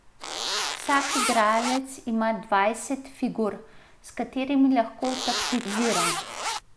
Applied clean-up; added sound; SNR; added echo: none; Zipper (clothing); 2 dB; none.